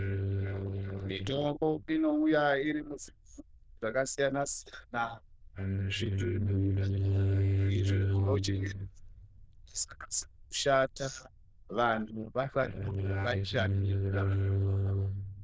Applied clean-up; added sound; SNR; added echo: neural diffusion model UNIVERSE++.